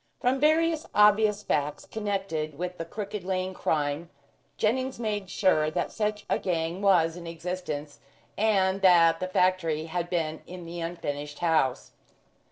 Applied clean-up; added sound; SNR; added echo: neural separator model SepFormer DNS4.